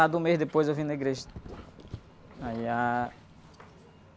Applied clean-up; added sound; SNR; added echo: none; Dog; 19 dB; none.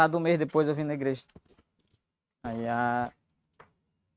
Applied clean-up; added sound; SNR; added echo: neural mask model RNNoise.